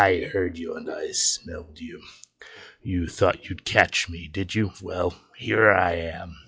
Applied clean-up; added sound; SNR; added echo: classical method log-MMSE.